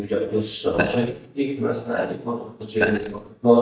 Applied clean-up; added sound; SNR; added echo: neural mask model DeepFilterNet 3.